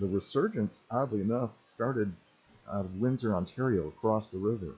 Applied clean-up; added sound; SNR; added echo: classical method log-MMSE.